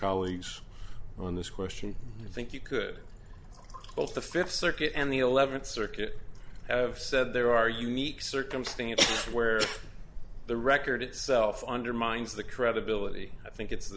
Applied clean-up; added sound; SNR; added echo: none; none; none; none.